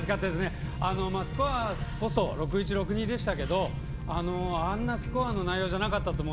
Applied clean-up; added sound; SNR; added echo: none; Fire; 5 dB; none.